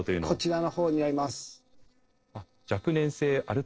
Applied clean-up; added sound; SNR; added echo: neural separator model SepFormer DNS4.